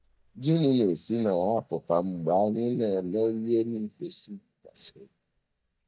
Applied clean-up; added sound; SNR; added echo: neural mask model DeepFilterNet 3.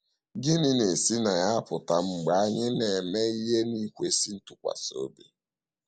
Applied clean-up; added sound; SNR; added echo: none; none; none; none.